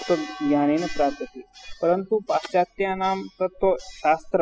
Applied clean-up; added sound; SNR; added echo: classical method spectral subtraction.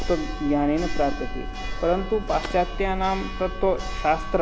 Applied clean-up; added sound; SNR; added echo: none; Church bell; 5 dB; none.